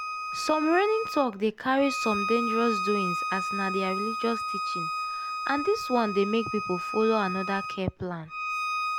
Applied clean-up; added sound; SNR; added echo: none; Bowed string instrument; 4 dB; none.